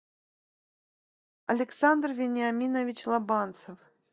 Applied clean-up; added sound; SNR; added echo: neural mask model DeepFilterNet 3.